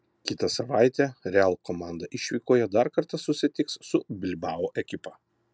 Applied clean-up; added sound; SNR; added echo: none; none; none; none.